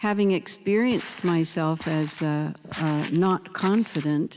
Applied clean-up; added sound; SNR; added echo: none; Walk, footsteps; 17 dB; none.